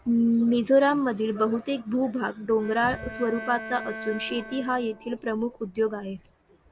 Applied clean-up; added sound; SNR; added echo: none; Bowed string instrument; 14 dB; none.